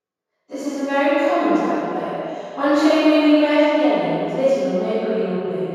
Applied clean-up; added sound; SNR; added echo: none; none; none; reverberation time 2.2 s.